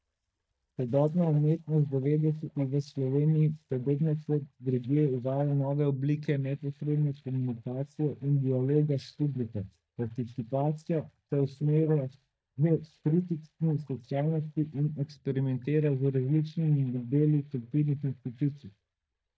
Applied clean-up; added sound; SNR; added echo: neural mask model DeepFilterNet 3.